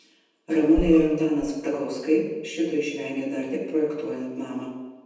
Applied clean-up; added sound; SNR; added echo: none; Burping, eructation; 8 dB; reverberation time 1.1 s.